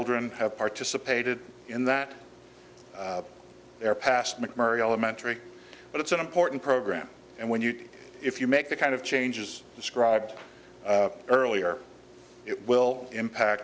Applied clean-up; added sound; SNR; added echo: none; none; none; none.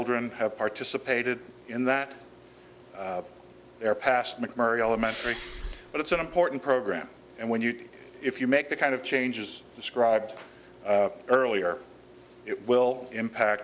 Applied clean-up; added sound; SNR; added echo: none; Respiratory sounds; 8 dB; none.